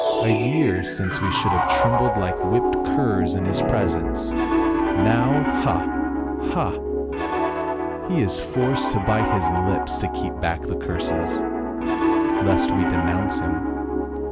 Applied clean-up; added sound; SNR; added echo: none; Piano; -3 dB; none.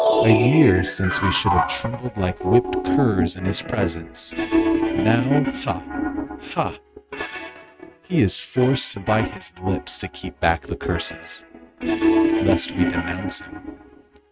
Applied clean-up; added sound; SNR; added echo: neural mask model RNNoise.